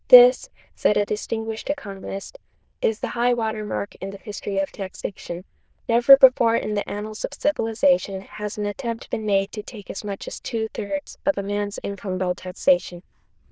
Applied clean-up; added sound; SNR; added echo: neural diffusion model UNIVERSE++.